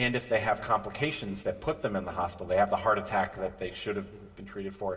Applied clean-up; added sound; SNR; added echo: none; none; none; reverberation time 3.0 s.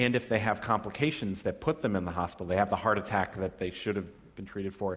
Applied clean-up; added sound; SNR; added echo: none; none; none; none.